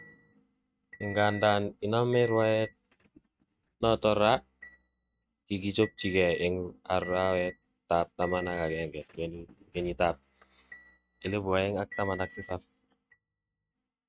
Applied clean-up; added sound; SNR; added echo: neural mask model RNNoise.